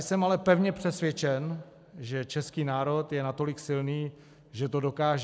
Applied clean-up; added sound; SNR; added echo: none; none; none; none.